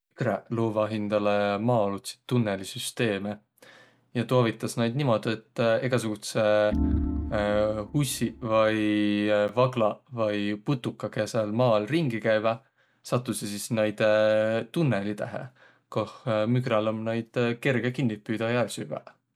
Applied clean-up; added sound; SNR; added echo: none; Organ; 4 dB; none.